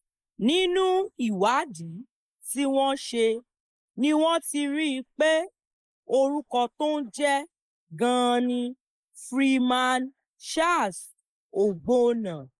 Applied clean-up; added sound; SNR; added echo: neural mask model Resemble Enhance denoiser.